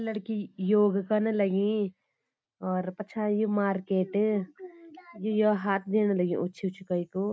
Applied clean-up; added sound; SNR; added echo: none; none; none; none.